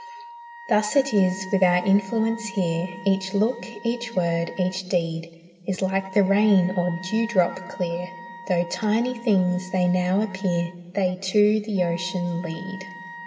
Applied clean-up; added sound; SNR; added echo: none; Wind instrument, woodwind instrument; 18 dB; reverberation time 2.9 s.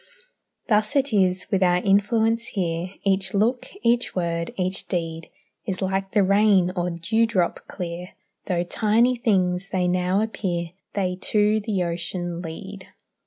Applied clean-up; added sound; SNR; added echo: none; none; none; none.